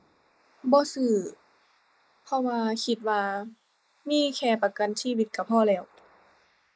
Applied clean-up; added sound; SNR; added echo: neural mask model Resemble Enhance denoiser.